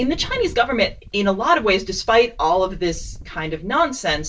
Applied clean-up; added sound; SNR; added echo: none; Wind; 15 dB; reverberation time 0.1 s.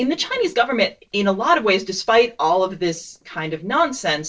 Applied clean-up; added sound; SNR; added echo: neural separator model SepFormer DNS4.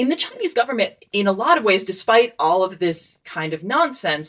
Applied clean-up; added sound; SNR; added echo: neural mask model DeepFilterNet 3.